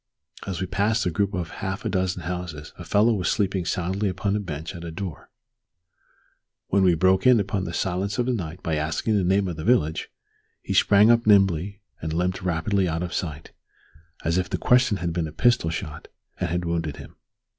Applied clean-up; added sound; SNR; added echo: none; none; none; none.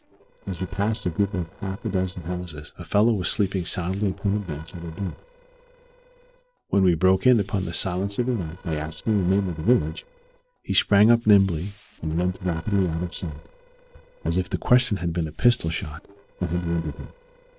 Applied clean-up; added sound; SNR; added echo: neural separator model SepFormer DNS4.